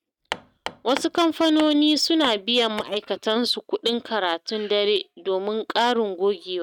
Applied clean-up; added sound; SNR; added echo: neural mask model RNNoise.